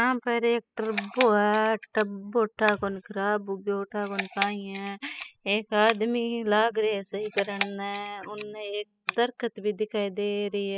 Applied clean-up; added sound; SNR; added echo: classical method spectral subtraction.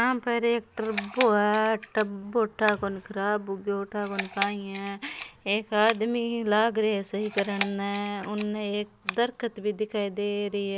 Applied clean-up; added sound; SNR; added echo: none; Camera; 12 dB; none.